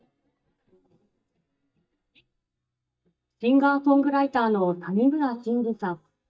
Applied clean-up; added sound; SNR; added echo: neural mask model DeepFilterNet 3.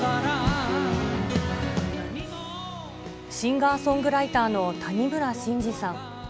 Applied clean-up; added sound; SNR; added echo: none; none; none; none.